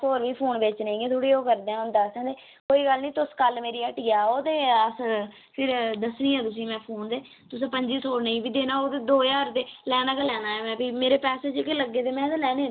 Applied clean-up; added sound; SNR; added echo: none; none; none; none.